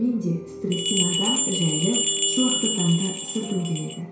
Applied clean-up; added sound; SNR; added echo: none; Bell; 0 dB; reverberation time 0.6 s.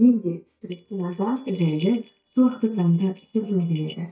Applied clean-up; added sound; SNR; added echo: neural mask model DeepFilterNet 3.